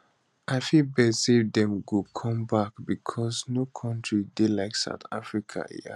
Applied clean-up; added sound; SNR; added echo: none; none; none; none.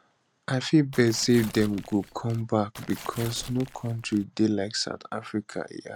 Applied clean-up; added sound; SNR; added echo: none; Tearing; 16 dB; none.